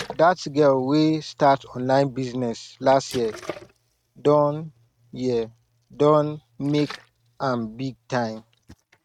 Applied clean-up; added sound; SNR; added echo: neural mask model RNNoise.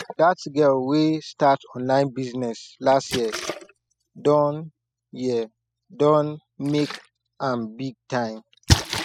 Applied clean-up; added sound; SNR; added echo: classical method spectral subtraction.